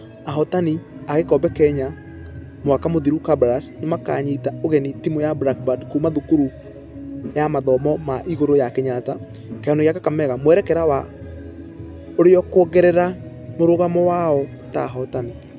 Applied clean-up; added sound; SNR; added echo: none; none; none; none.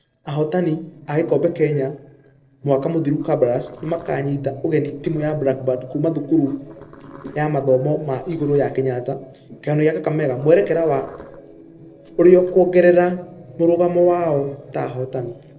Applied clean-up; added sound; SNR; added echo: neural separator model SepFormer DNS4.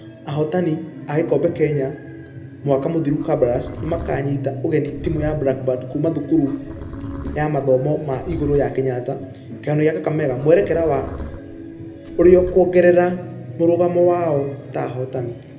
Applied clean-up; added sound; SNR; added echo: none; Livestock, farm animals, working animals; 15 dB; reverberation time 0.7 s.